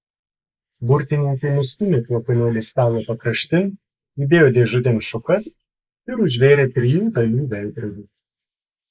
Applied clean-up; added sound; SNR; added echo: neural mask model Resemble Enhance denoiser.